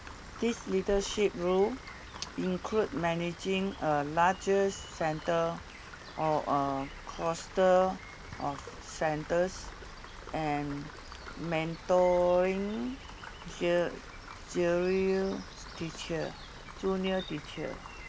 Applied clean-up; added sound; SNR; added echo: none; Rain; 14 dB; none.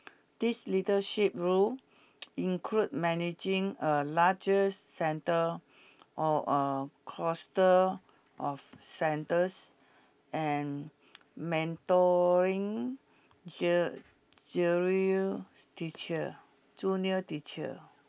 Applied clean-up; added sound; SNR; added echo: none; none; none; none.